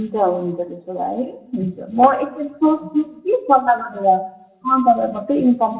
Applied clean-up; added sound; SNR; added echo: none; none; none; reverberation time 0.7 s.